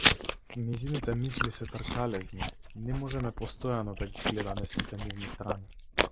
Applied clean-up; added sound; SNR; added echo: neural mask model Resemble Enhance denoiser.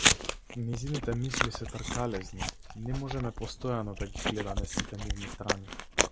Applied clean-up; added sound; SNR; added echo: none; Chewing, mastication; -3 dB; none.